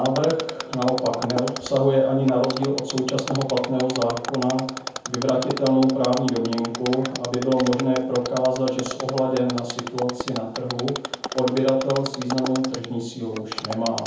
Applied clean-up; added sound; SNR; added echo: none; Mechanisms; 10 dB; reverberation time 0.7 s.